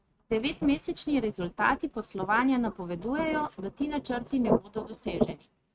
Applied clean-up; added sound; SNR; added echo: neural mask model RNNoise.